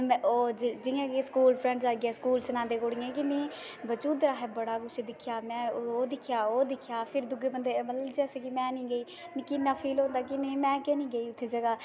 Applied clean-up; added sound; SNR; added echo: none; none; none; none.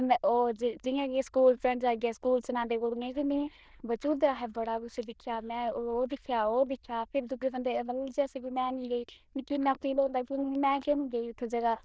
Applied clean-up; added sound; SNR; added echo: neural diffusion model UNIVERSE++.